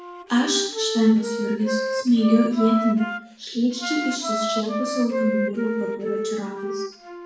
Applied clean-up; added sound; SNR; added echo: none; Wind instrument, woodwind instrument; 5 dB; reverberation time 0.6 s.